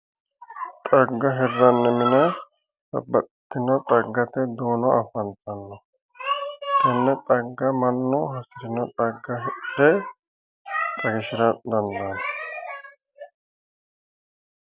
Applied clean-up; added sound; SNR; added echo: none; none; none; none.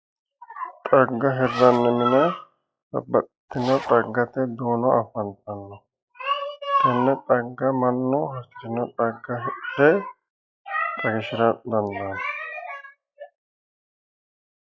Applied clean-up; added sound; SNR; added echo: classical method log-MMSE.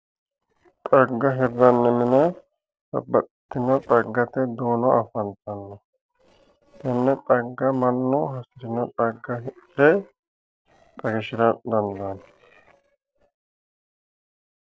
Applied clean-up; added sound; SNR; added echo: neural separator model SepFormer DNS4.